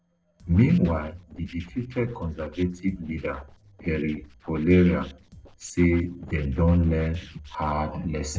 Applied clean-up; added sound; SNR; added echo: neural separator model SepFormer DNS4.